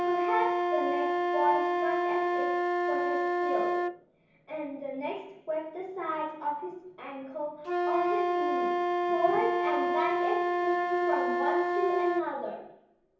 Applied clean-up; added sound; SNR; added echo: none; Wind instrument, woodwind instrument; -4 dB; reverberation time 0.9 s.